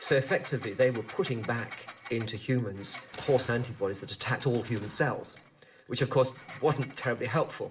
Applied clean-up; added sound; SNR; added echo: none; Engine; 18 dB; reverberation time 0.6 s.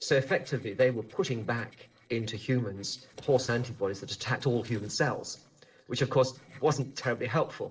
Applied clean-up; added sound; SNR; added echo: neural separator model SepFormer DNS4.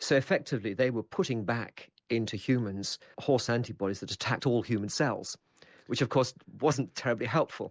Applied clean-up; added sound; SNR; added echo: none; none; none; none.